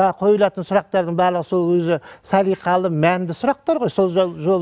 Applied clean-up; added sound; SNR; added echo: none; none; none; none.